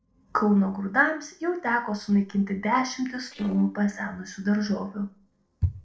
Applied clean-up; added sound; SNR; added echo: neural separator model SepFormer DNS4.